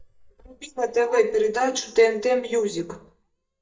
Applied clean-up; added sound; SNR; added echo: neural mask model DeepFilterNet 3.